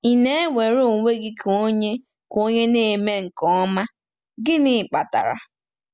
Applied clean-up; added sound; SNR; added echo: none; none; none; none.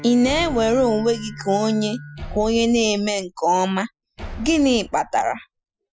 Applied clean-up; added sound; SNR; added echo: classical method Wiener filter.